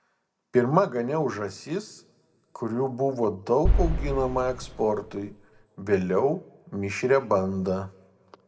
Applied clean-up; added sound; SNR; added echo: none; Boom; 0 dB; reverberation time 0.9 s.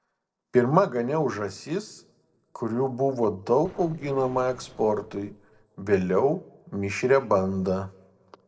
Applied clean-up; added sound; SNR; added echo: neural separator model SepFormer DNS4.